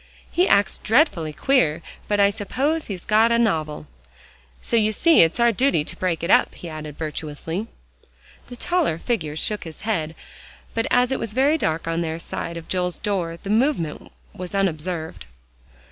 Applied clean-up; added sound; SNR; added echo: none; none; none; none.